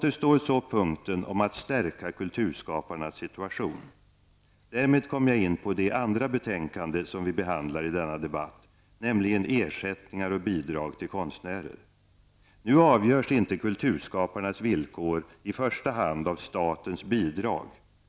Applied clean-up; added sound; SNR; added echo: none; none; none; none.